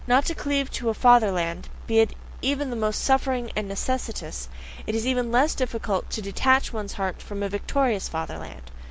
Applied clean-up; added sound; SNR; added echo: none; none; none; none.